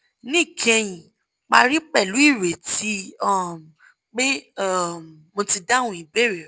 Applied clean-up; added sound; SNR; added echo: none; none; none; none.